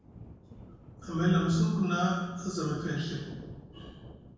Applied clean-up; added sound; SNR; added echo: none; Thunder; 15 dB; reverberation time 1.0 s.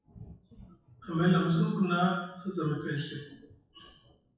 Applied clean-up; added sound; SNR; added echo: classical method WPE with log-MMSE.